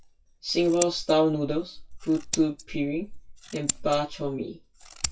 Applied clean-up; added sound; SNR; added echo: classical method WPE with log-MMSE.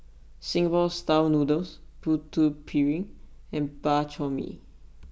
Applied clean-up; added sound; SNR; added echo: none; none; none; none.